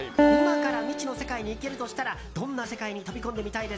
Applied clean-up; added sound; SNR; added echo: none; Piano; -4 dB; none.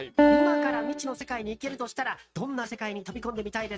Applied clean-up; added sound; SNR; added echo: neural mask model RNNoise.